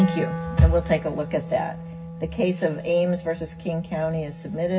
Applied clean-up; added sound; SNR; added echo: none; Wind instrument, woodwind instrument; 11 dB; reverberation time 0.4 s.